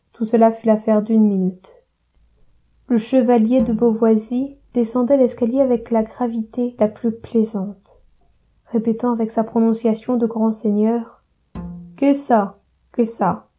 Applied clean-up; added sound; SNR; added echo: none; Bowed string instrument; 18 dB; none.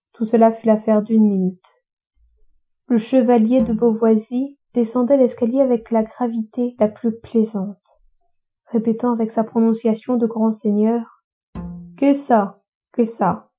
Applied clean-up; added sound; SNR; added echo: classical method Wiener filter.